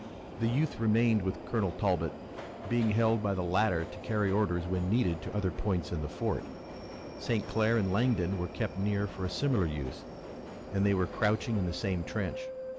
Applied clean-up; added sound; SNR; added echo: none; Subway, metro, underground; 11 dB; none.